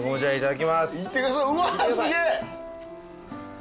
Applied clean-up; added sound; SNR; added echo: none; none; none; none.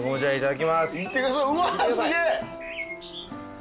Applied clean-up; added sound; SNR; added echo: none; Bird; 16 dB; none.